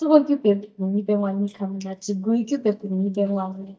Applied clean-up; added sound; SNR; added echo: neural mask model DeepFilterNet 3.